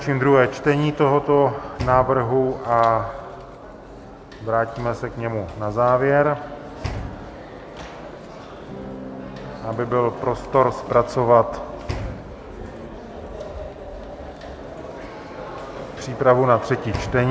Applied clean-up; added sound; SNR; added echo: none; Electric guitar / Strum + Sliding door / Slam; 16 dB; none.